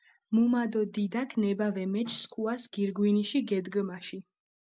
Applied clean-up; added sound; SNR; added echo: none; none; none; none.